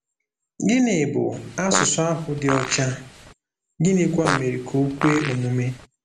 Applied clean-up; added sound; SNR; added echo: none; Fart; 7 dB; none.